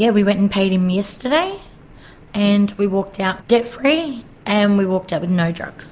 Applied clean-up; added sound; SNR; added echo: none; none; none; none.